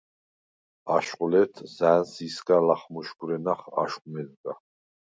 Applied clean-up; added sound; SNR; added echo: none; none; none; none.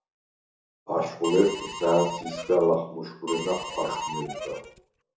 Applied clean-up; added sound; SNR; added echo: none; Harmonica; 8 dB; reverberation time 0.6 s.